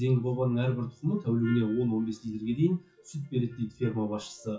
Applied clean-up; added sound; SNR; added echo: classical method WPE with log-MMSE.